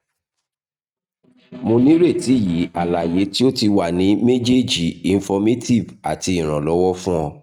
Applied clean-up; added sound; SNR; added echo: neural mask model RNNoise.